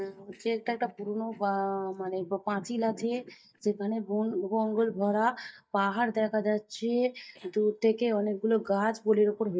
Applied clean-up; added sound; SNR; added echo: neural mask model DeepFilterNet 3.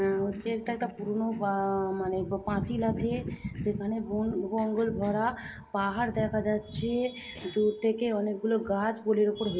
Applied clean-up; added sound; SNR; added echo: none; Cough; 20 dB; reverberation time 1.9 s.